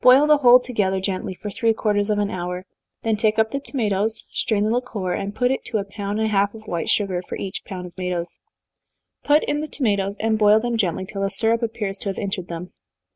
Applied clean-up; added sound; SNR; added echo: none; none; none; none.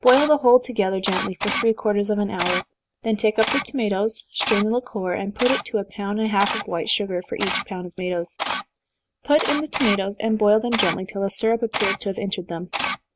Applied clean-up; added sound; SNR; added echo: none; Camera; 8 dB; none.